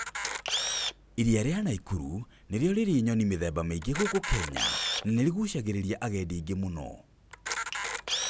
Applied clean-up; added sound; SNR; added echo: none; Camera; 6 dB; none.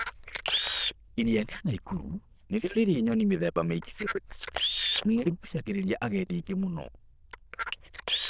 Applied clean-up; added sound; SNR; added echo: neural diffusion model UNIVERSE++.